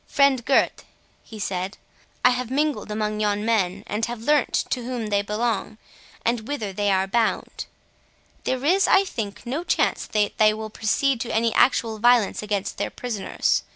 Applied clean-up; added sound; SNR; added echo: none; none; none; none.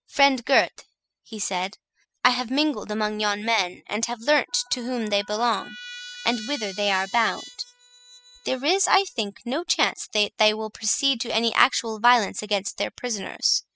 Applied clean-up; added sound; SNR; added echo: classical method spectral subtraction.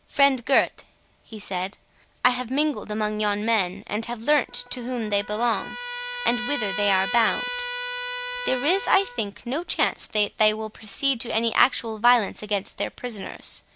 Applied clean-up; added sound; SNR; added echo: none; Trumpet; 11 dB; none.